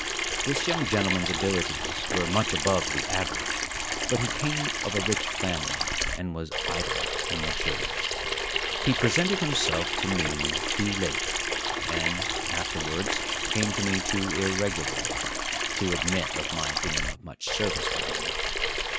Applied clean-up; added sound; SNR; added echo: none; Sink (filling or washing) / Water tap, faucet; -2 dB; none.